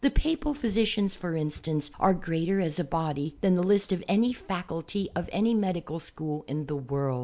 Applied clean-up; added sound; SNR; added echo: none; none; none; none.